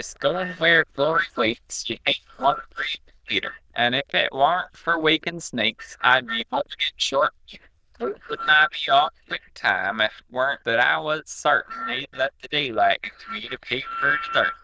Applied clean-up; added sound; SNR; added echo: neural diffusion model UNIVERSE++.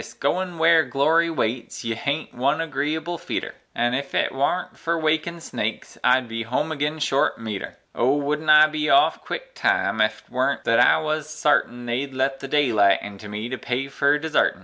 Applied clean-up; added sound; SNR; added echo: none; none; none; none.